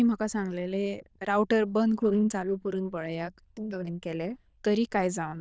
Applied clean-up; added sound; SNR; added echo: neural diffusion model UNIVERSE++.